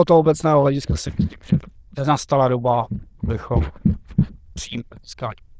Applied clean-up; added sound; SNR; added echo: neural diffusion model UNIVERSE++.